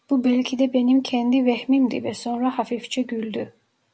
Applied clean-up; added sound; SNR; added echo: none; none; none; none.